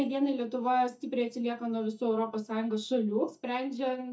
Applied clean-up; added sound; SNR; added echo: neural mask model DeepFilterNet 3.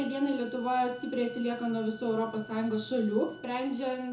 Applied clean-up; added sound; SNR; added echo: none; Bowed string instrument; 19 dB; reverberation time 0.6 s.